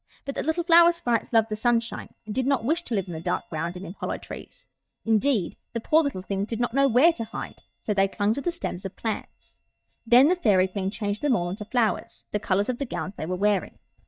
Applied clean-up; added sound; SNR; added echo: neural mask model DeepFilterNet 3.